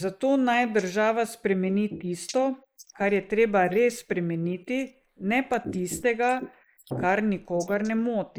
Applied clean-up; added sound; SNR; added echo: neural mask model Resemble Enhance denoiser.